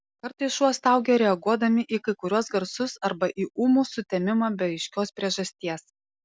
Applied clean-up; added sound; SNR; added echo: none; none; none; none.